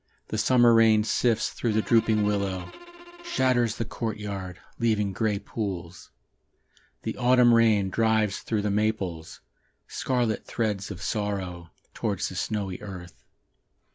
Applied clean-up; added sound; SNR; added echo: none; Bowed string instrument; 17 dB; none.